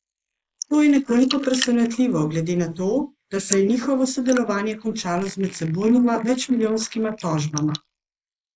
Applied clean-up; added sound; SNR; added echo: neural mask model Resemble Enhance denoiser.